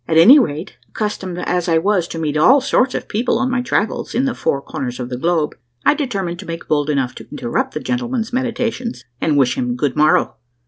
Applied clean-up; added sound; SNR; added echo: none; none; none; none.